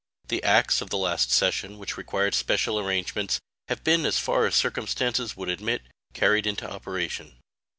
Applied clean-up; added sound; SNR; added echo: none; none; none; none.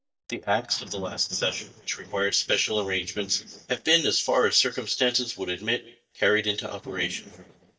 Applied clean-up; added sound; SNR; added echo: neural mask model DeepFilterNet 3.